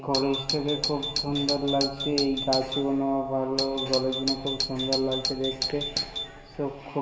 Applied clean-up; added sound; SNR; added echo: none; Doorbell; 4 dB; reverberation time 2.7 s.